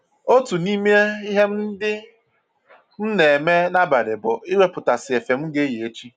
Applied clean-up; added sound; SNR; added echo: none; none; none; none.